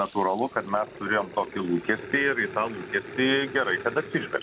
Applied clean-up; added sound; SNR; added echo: none; Growling; 13 dB; none.